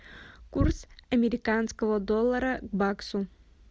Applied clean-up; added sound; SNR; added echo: none; none; none; none.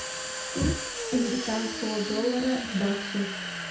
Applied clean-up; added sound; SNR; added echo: none; Domestic sounds, home sounds; 4 dB; reverberation time 0.6 s.